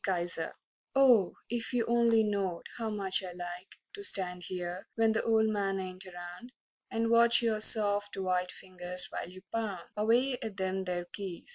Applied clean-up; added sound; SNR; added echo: none; none; none; none.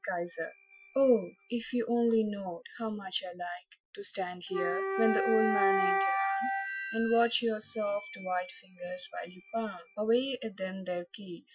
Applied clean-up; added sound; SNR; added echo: classical method Wiener filter.